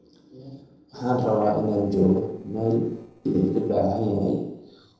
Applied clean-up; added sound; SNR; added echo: neural separator model SepFormer DNS4.